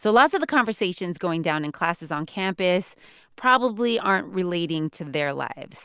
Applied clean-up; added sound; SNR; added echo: none; none; none; none.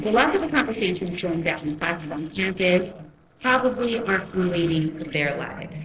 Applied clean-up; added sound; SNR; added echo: neural separator model SepFormer DNS4.